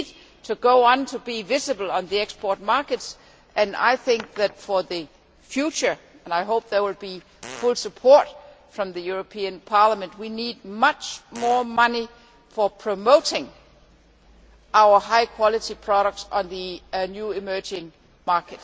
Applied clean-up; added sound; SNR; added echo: none; Fart; 17 dB; none.